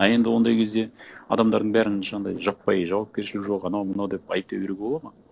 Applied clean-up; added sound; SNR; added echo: neural separator model SepFormer DNS4.